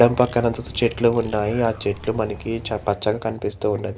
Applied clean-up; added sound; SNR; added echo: none; Bird; 17 dB; none.